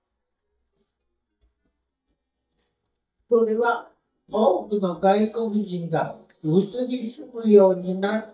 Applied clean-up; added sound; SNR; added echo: neural mask model DeepFilterNet 3.